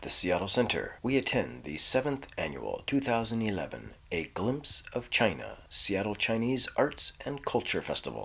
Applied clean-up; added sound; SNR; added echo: none; none; none; none.